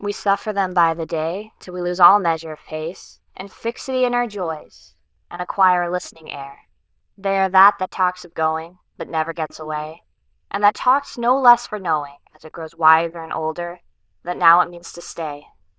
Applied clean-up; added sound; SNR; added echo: neural diffusion model UNIVERSE++.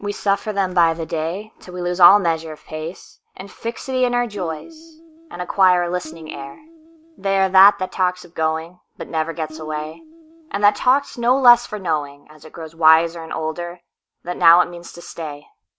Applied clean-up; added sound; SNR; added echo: none; Guitar; 18 dB; none.